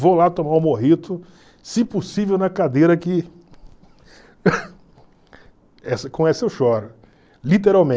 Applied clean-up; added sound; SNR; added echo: none; none; none; none.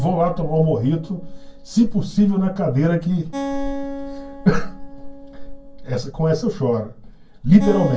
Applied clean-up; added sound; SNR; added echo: none; Acoustic guitar; 14 dB; reverberation time 0.2 s.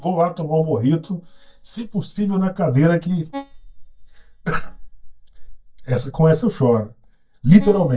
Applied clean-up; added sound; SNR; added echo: neural mask model DeepFilterNet 3.